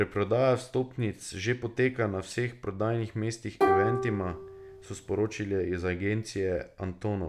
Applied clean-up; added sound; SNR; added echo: none; Plucked string instrument; 1 dB; none.